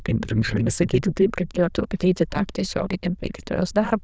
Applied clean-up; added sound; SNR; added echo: neural diffusion model UNIVERSE++.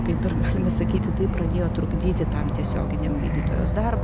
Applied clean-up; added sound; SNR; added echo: none; Insect / Frog; -4 dB; none.